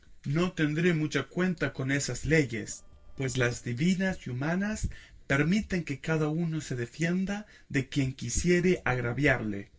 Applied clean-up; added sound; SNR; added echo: neural separator model SepFormer DNS4.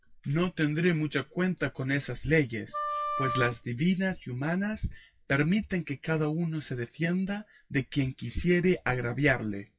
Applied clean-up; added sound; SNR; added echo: classical method WPE with log-MMSE.